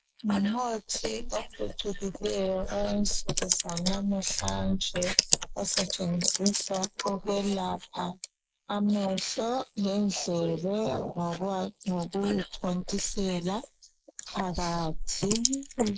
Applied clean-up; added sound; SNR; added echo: neural mask model Resemble Enhance denoiser.